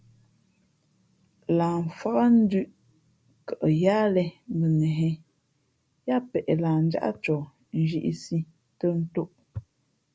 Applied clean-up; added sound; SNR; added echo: none; none; none; none.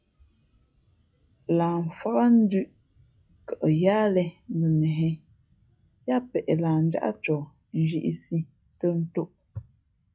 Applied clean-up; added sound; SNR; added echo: classical method log-MMSE.